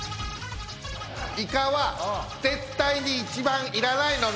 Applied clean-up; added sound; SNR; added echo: none; none; none; none.